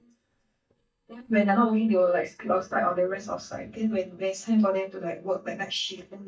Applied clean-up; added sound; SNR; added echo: neural mask model DeepFilterNet 3.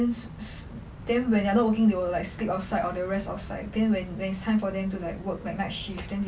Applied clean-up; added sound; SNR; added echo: none; none; none; none.